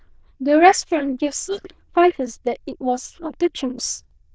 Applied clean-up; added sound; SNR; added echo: neural diffusion model UNIVERSE++.